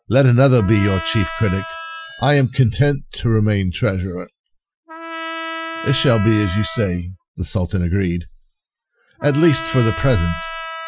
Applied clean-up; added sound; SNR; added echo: classical method Wiener filter.